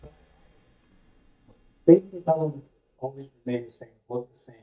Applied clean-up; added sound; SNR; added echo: neural mask model DeepFilterNet 3.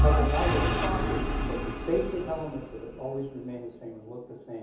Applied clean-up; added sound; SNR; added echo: none; Engine / Vehicle; -4 dB; reverberation time 0.7 s.